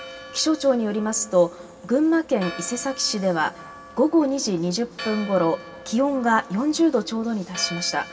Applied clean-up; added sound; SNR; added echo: none; Church bell; 17 dB; reverberation time 2.2 s.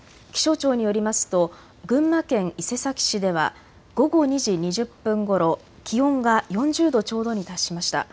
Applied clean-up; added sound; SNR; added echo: none; none; none; none.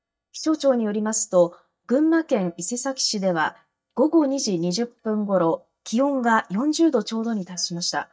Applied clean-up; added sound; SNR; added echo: neural mask model DeepFilterNet 3.